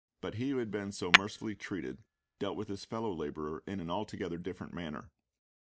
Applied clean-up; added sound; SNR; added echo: none; Tap / Hammer; -5 dB; none.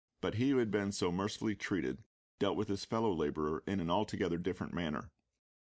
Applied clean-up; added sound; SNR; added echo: none; none; none; none.